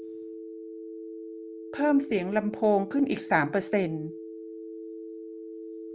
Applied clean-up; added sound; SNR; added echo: none; Telephone; 10 dB; none.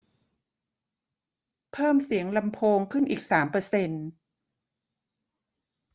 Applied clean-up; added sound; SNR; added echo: none; none; none; none.